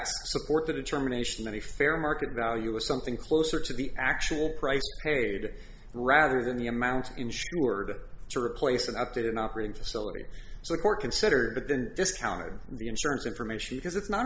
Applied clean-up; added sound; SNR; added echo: none; none; none; none.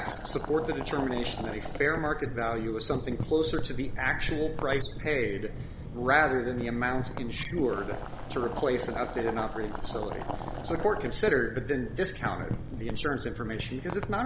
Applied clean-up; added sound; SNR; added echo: none; Boiling; 8 dB; none.